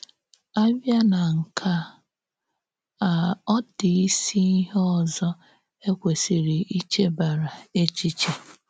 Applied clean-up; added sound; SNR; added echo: none; none; none; none.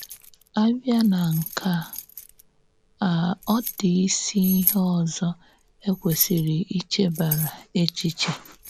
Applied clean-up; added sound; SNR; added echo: none; Keys jangling; 11 dB; none.